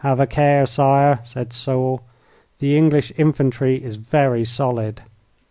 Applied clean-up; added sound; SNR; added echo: none; none; none; none.